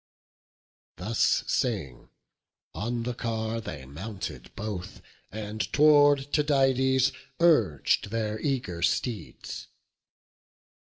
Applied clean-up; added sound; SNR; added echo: none; none; none; none.